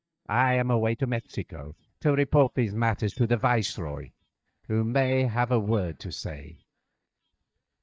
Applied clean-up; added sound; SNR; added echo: neural mask model DeepFilterNet 3.